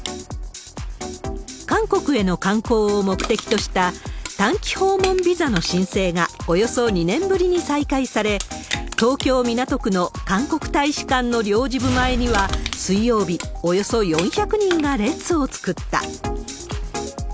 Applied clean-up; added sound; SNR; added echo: none; Crushing; 16 dB; none.